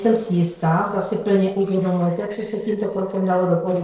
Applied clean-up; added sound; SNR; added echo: neural separator model SepFormer DNS4.